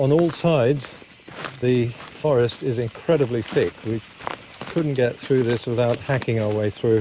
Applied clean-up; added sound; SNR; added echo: none; none; none; none.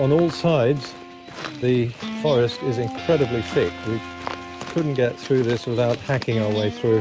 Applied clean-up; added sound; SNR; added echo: none; Guitar; 13 dB; none.